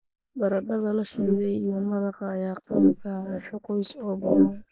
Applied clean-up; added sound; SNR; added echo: neural mask model Resemble Enhance denoiser.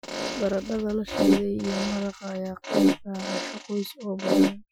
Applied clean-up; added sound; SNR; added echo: classical method Wiener filter.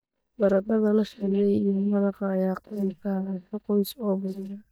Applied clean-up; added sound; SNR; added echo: neural mask model DeepFilterNet 3.